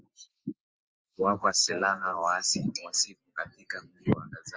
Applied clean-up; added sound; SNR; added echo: neural mask model Resemble Enhance denoiser.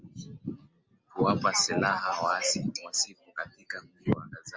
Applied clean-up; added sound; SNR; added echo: none; none; none; none.